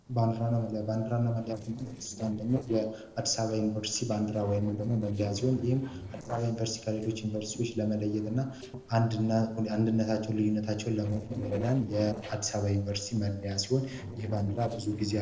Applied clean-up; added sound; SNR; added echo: neural separator model SepFormer DNS4.